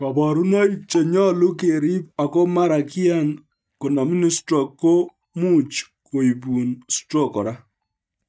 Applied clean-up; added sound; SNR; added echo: neural mask model DeepFilterNet 3.